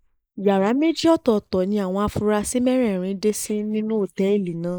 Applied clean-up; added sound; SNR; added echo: neural mask model Resemble Enhance denoiser.